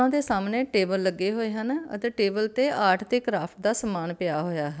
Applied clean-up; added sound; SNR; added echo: none; none; none; none.